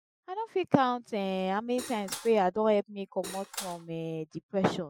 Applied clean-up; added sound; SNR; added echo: classical method Wiener filter.